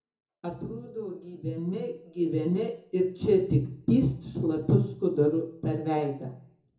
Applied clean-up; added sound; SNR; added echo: none; none; none; reverberation time 0.6 s.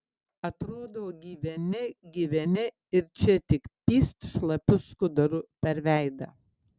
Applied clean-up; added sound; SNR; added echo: none; none; none; none.